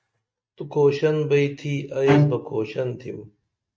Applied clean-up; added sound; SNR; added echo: neural mask model RNNoise.